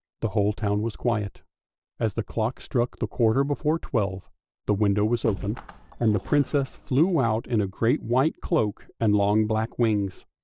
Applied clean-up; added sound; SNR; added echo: neural separator model SepFormer DNS4.